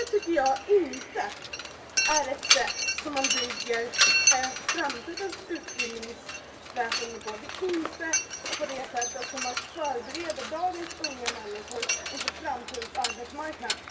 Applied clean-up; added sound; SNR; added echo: none; Mechanisms; -1 dB; reverberation time 0.2 s.